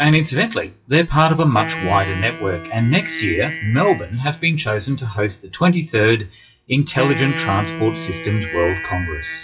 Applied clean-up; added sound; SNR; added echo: classical method WPE with log-MMSE.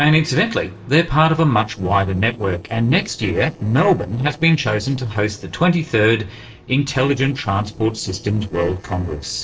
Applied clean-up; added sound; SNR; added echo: neural separator model SepFormer DNS4.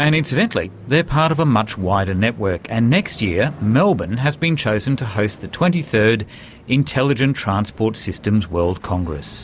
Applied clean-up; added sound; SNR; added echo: none; none; none; none.